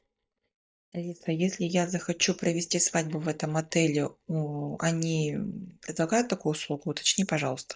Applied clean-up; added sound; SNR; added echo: neural mask model DeepFilterNet 3.